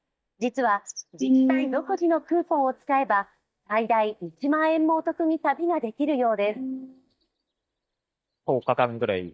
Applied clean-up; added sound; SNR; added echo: neural mask model DeepFilterNet 3.